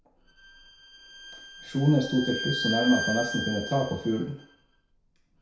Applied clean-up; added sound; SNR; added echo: none; Bowed string instrument; 7 dB; reverberation time 0.6 s.